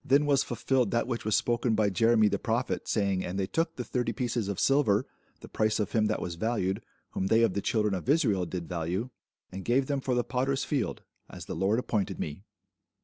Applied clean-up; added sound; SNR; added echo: none; none; none; none.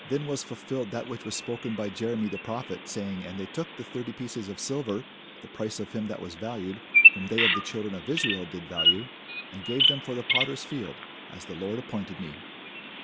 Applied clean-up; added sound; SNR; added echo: none; Bird vocalization, bird call, bird song; -4 dB; none.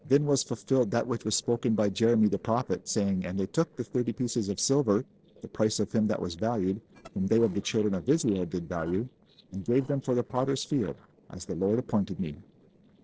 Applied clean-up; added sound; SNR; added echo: neural separator model SepFormer DNS4.